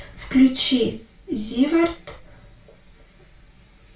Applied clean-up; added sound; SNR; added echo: none; Chime; 17 dB; reverberation time 0.3 s.